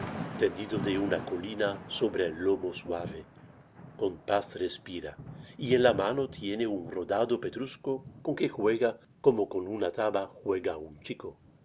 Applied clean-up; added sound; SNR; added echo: none; Thunder / Rain; 13 dB; none.